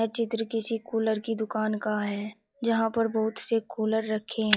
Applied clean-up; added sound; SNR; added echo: classical method log-MMSE.